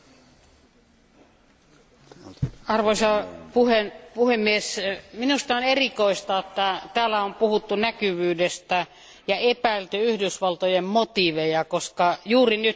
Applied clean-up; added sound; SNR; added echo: none; none; none; none.